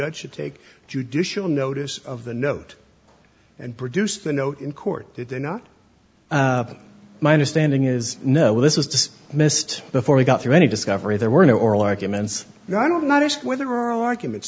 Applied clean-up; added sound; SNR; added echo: none; none; none; none.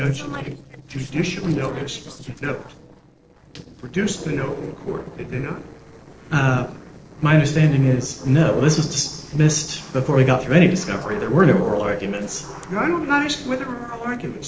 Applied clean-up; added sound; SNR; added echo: neural separator model SepFormer DNS4.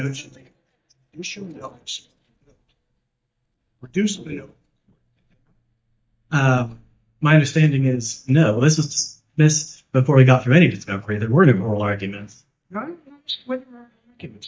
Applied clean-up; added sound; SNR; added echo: neural mask model DeepFilterNet 3.